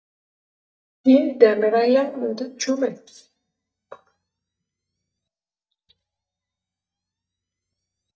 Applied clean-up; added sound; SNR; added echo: neural mask model DeepFilterNet 3.